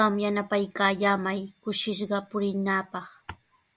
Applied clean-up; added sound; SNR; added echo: none; none; none; none.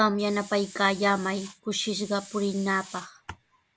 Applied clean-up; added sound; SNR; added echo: none; Hiss; 19 dB; none.